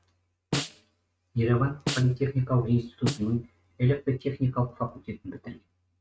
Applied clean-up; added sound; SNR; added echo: neural mask model RNNoise.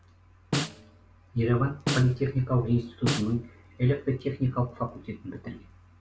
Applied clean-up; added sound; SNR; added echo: none; Snare drum; 6 dB; none.